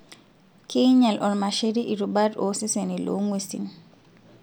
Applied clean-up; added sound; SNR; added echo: none; none; none; none.